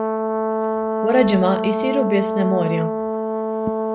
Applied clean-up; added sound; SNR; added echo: none; Brass instrument; 0 dB; none.